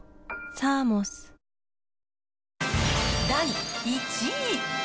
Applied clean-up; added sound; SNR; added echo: none; none; none; none.